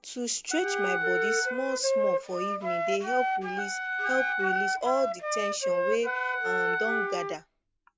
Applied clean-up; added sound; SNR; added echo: none; Wind instrument, woodwind instrument + Wind instrument, woodwind instrument; -3 dB; none.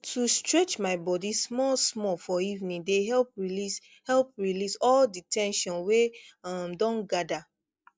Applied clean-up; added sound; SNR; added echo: none; none; none; none.